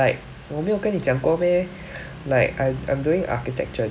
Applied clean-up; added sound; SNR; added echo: none; none; none; none.